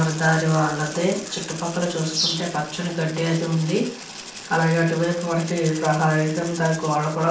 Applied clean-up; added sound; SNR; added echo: none; Rattle (instrument); 15 dB; reverberation time 0.4 s.